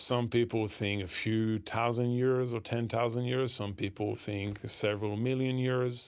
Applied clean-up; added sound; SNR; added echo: none; none; none; none.